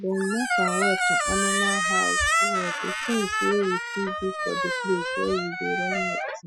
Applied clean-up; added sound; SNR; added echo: classical method spectral subtraction.